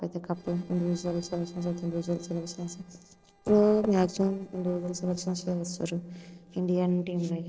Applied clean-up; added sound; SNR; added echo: neural separator model SepFormer DNS4.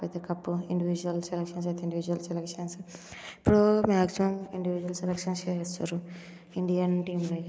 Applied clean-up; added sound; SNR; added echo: none; none; none; none.